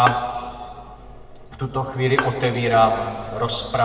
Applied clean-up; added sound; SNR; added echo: none; Bowed string instrument; 9 dB; reverberation time 2.1 s.